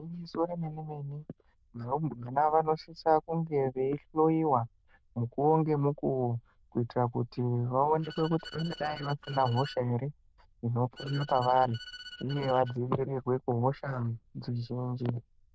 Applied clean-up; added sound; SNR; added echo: neural diffusion model UNIVERSE++.